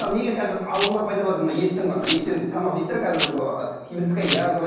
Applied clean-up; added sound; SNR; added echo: none; Rattle; 7 dB; reverberation time 1.1 s.